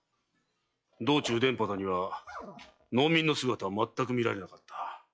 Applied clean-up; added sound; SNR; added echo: classical method log-MMSE.